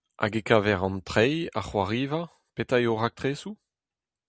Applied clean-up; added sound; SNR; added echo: none; none; none; none.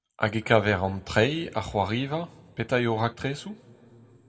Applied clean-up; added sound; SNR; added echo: none; none; none; reverberation time 1.2 s.